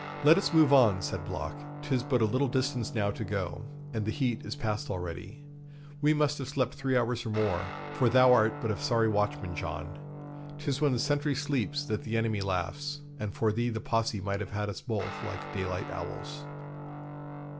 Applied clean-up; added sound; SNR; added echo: none; Guitar; 11 dB; none.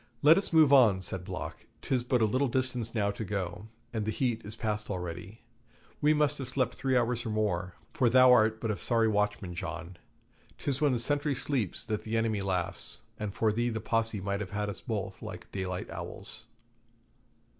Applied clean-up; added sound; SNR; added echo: none; none; none; none.